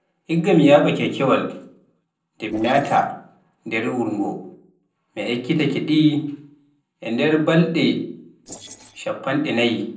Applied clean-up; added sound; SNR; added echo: neural separator model SepFormer DNS4.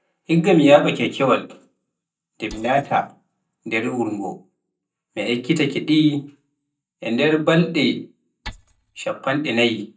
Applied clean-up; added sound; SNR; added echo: neural mask model DeepFilterNet 3.